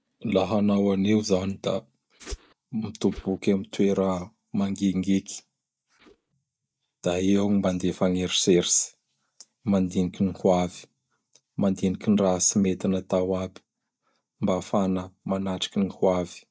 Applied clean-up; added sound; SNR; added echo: neural mask model DeepFilterNet 3.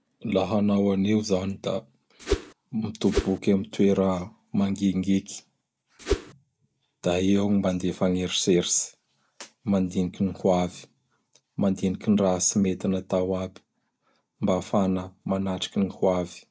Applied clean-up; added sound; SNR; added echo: none; Whoosh, swoosh, swish; 2 dB; none.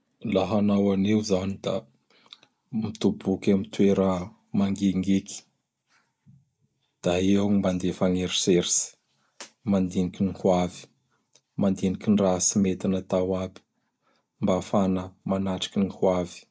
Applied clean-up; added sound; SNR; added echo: none; none; none; none.